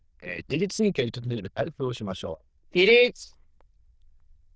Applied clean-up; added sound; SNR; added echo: neural diffusion model UNIVERSE++.